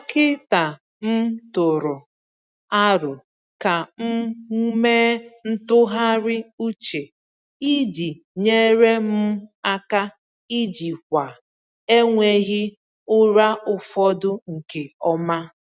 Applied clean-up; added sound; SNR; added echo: none; none; none; none.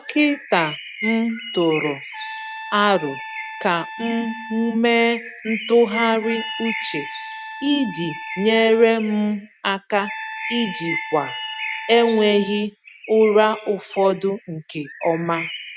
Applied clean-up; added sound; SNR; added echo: none; Trumpet + Bird; 11 dB; none.